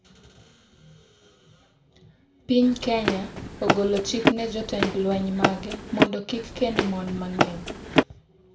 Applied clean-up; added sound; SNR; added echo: none; Run; -2 dB; reverberation time 0.3 s.